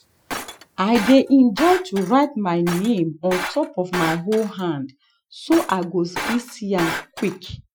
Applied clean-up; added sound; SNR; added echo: classical method Wiener filter.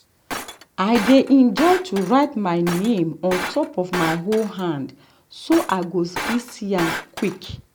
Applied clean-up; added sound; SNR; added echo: none; Shatter; 10 dB; none.